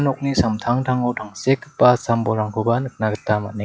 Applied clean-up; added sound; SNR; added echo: classical method log-MMSE.